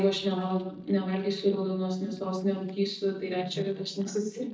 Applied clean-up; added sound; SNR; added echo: neural mask model DeepFilterNet 3.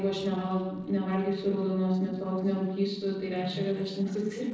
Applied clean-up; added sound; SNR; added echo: neural separator model SepFormer DNS4.